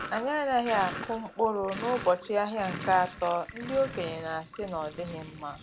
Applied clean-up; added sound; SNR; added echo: none; Sink (filling or washing); 11 dB; none.